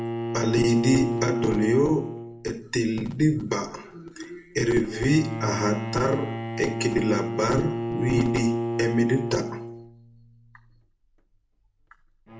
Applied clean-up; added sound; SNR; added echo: none; Bowed string instrument; 5 dB; reverberation time 0.4 s.